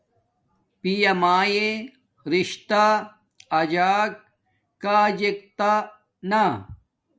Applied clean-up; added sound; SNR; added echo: none; none; none; none.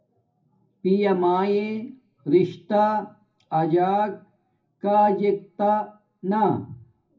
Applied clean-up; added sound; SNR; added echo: none; none; none; reverberation time 0.4 s.